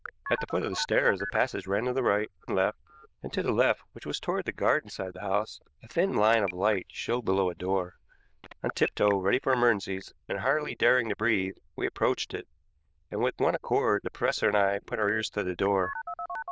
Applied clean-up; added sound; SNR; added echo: neural diffusion model UNIVERSE++.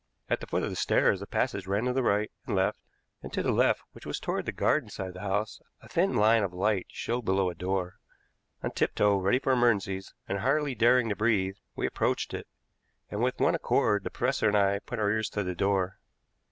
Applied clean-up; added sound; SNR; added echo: none; none; none; none.